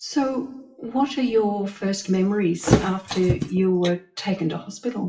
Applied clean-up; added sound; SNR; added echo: classical method WPE with log-MMSE.